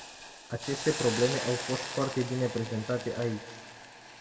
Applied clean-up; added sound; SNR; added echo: none; Hiss; 8 dB; reverberation time 1.1 s.